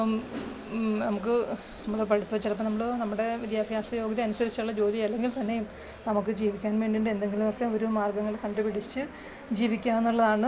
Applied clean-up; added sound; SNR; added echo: none; none; none; none.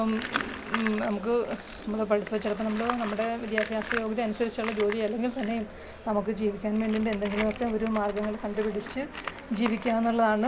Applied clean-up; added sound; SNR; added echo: none; Tools; 11 dB; none.